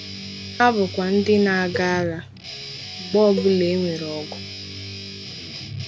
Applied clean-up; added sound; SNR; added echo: none; Guitar + Cowbell; 11 dB; none.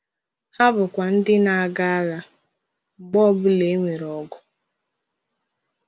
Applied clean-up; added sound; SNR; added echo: none; none; none; none.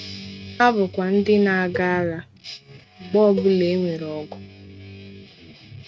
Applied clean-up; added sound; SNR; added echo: neural mask model RNNoise.